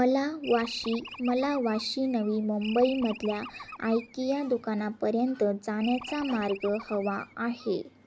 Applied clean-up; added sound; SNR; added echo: none; Animal; 16 dB; none.